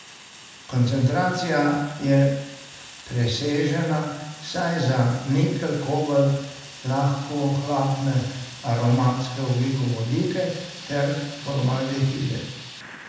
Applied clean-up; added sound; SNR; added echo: none; Fire; 17 dB; reverberation time 1.0 s.